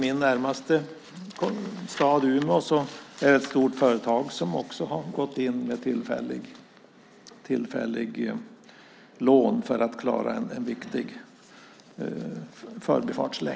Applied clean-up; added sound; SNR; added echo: none; none; none; none.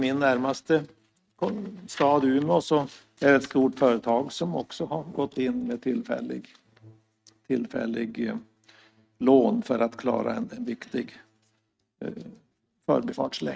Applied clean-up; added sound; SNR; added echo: neural mask model RNNoise.